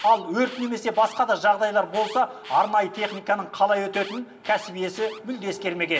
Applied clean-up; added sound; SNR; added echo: none; Alarm; 20 dB; reverberation time 1.5 s.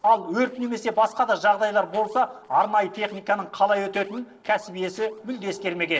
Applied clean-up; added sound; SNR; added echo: neural separator model SepFormer DNS4.